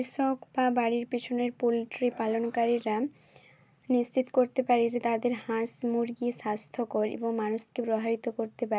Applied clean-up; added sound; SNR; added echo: none; none; none; none.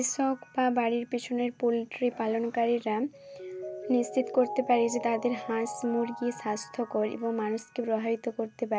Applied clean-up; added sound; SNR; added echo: none; Mallet percussion; 14 dB; none.